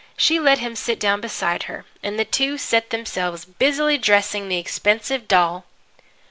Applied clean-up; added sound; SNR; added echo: none; none; none; none.